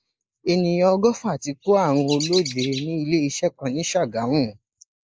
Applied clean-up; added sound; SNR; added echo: neural mask model Resemble Enhance denoiser.